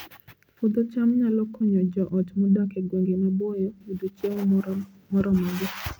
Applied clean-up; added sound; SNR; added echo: none; none; none; none.